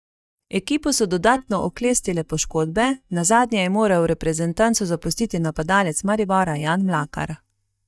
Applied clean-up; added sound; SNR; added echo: neural mask model DeepFilterNet 3.